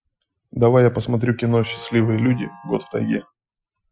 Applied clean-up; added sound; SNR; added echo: classical method Wiener filter.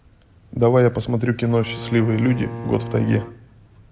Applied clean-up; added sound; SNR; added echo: none; Bowed string instrument; 12 dB; none.